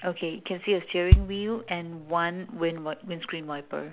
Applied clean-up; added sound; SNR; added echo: none; Bass drum; -5 dB; none.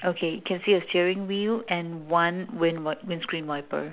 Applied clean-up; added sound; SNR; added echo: none; none; none; none.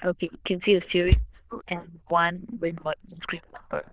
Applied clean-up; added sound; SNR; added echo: neural diffusion model UNIVERSE++.